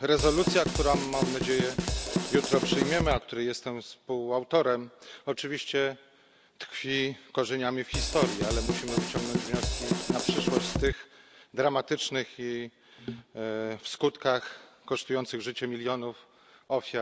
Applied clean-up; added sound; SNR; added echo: none; Drum kit; -1 dB; none.